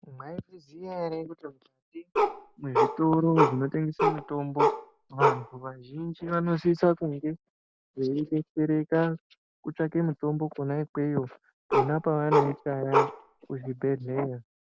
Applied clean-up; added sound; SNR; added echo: none; Bark; -2 dB; none.